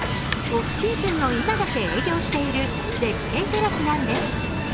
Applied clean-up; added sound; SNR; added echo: none; Wind / Boat, Water vehicle; 1 dB; none.